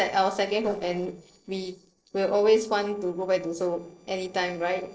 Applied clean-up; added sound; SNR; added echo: neural separator model SepFormer DNS4.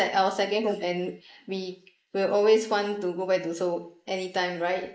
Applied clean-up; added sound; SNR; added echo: neural mask model Resemble Enhance denoiser.